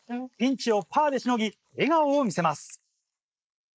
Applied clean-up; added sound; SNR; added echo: neural mask model Resemble Enhance denoiser.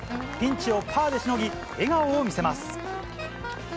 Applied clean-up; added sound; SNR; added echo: none; Wind instrument, woodwind instrument; 10 dB; none.